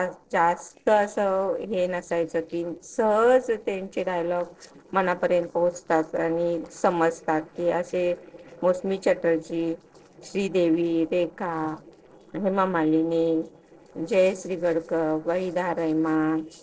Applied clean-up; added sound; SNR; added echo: neural separator model SepFormer DNS4.